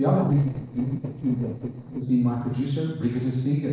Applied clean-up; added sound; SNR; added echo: neural separator model SepFormer DNS4.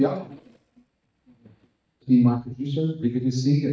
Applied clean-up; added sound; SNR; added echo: neural mask model DeepFilterNet 3.